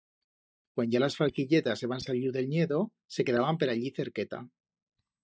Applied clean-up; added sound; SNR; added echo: neural mask model DeepFilterNet 3.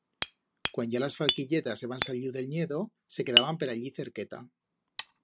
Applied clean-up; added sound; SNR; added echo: none; Hammer; -2 dB; none.